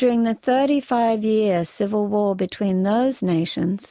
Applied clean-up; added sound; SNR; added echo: none; none; none; none.